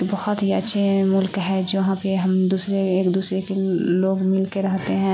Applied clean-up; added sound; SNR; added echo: none; none; none; none.